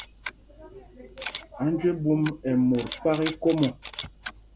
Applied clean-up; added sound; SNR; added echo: none; Clock + Camera; 13 dB; none.